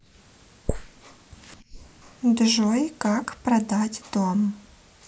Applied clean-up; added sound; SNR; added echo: neural mask model Resemble Enhance denoiser.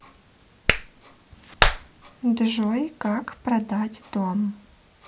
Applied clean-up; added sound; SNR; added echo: none; Clapping; -2 dB; none.